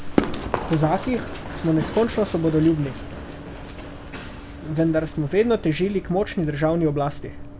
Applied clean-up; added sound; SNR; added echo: none; Run; 8 dB; none.